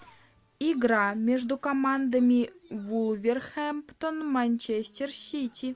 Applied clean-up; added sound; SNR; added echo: none; none; none; none.